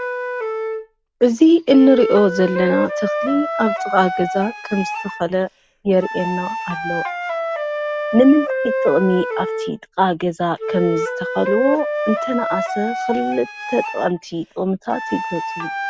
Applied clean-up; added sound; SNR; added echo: none; Wind instrument, woodwind instrument; 5 dB; none.